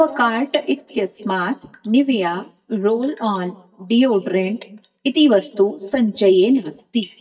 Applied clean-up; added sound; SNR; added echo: neural mask model DeepFilterNet 3.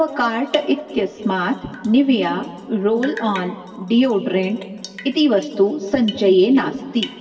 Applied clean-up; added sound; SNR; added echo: none; Drip; 19 dB; reverberation time 2.4 s.